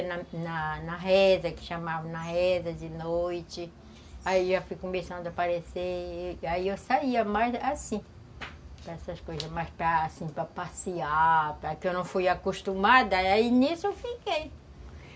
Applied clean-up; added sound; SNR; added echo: none; none; none; none.